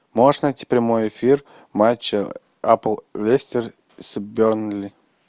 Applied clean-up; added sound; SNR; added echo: none; none; none; none.